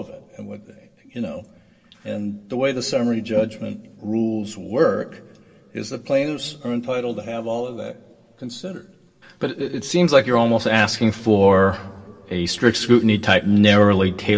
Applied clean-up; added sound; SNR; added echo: none; none; none; reverberation time 2.2 s.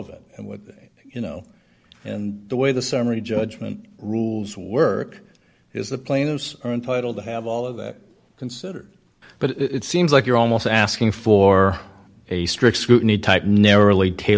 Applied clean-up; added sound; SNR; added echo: none; none; none; none.